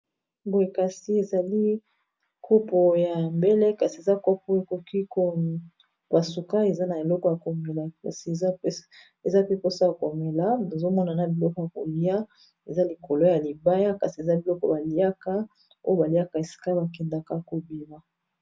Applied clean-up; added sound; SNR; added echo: none; none; none; none.